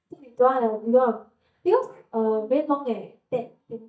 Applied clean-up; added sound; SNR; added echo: neural mask model DeepFilterNet 3.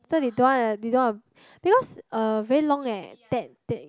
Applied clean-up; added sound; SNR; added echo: none; none; none; none.